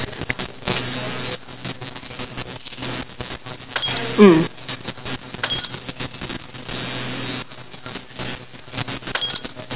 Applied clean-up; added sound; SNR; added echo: none; Shatter; 4 dB; none.